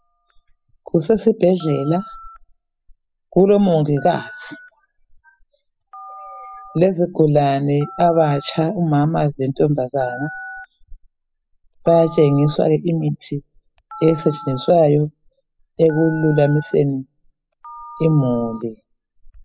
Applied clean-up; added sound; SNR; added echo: classical method spectral subtraction.